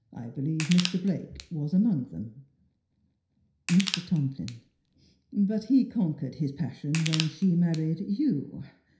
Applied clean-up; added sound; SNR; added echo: none; Crushing; 10 dB; reverberation time 0.5 s.